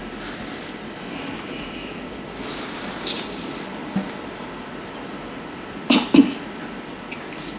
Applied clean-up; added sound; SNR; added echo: none; Snare drum; 12 dB; none.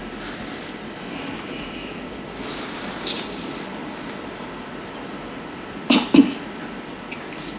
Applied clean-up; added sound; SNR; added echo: none; none; none; none.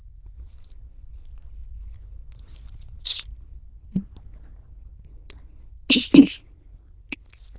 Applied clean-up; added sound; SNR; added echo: neural diffusion model UNIVERSE++.